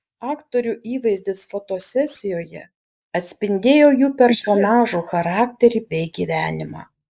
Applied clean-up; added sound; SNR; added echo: neural mask model Resemble Enhance denoiser.